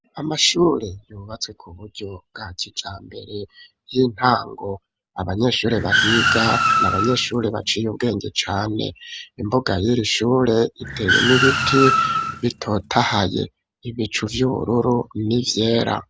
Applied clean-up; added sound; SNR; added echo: none; Car; 0 dB; none.